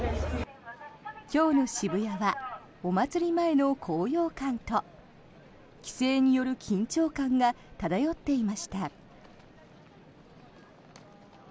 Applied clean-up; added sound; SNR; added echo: none; none; none; none.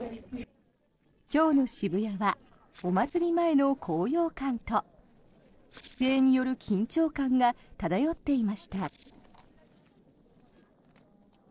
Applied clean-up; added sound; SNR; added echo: neural separator model SepFormer DNS4.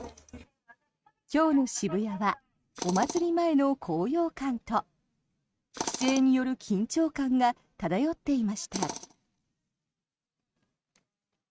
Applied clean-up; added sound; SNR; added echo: neural mask model RNNoise.